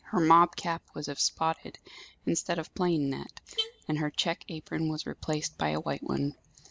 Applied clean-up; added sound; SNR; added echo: none; Alarm / Car; 17 dB; none.